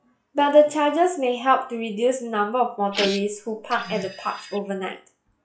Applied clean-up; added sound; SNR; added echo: classical method log-MMSE.